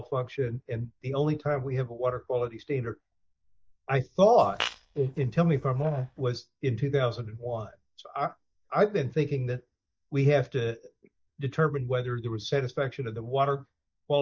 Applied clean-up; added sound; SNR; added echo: neural mask model DeepFilterNet 3.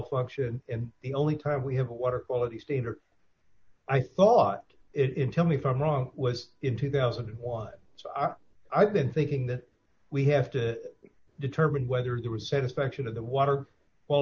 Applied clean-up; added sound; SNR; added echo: none; none; none; none.